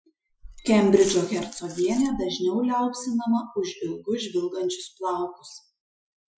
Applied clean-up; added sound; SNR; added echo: classical method Wiener filter.